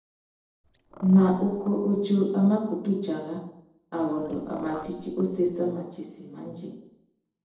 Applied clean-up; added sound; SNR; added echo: neural separator model SepFormer DNS4.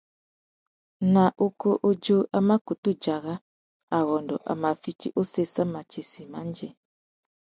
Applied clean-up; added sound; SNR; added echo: none; none; none; none.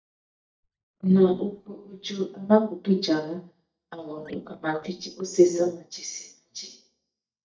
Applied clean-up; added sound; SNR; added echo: neural mask model DeepFilterNet 3.